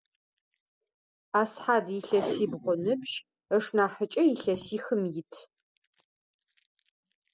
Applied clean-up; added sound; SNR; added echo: classical method spectral subtraction.